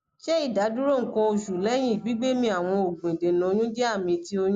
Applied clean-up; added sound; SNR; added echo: none; none; none; none.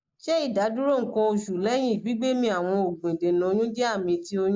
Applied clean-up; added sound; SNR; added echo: neural mask model Resemble Enhance denoiser.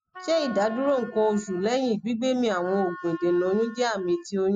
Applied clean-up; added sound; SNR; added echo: classical method spectral subtraction.